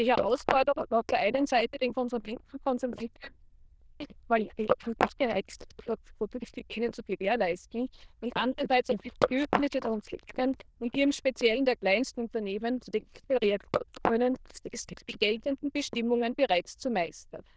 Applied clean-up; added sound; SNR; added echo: neural diffusion model UNIVERSE++.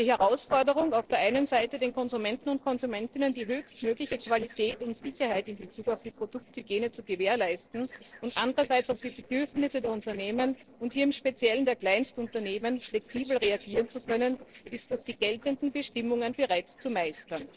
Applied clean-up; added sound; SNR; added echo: neural separator model SepFormer DNS4.